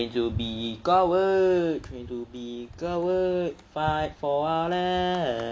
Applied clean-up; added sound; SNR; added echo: none; none; none; none.